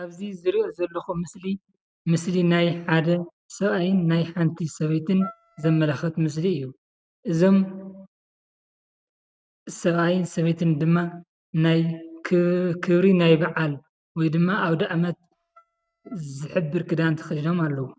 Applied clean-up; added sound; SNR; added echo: neural mask model RNNoise.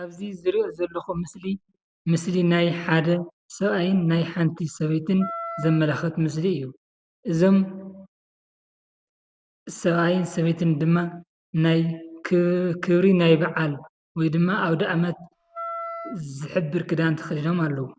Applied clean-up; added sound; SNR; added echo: none; Wind instrument, woodwind instrument; 11 dB; none.